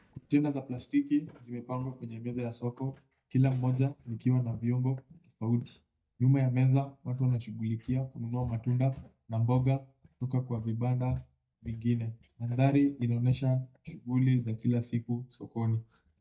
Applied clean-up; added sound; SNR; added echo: neural mask model DeepFilterNet 3.